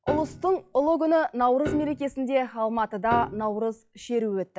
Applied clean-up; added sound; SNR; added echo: classical method log-MMSE.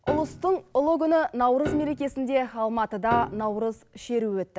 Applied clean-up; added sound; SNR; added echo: none; Piano; 13 dB; none.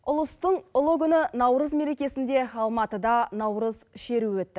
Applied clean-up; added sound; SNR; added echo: none; none; none; none.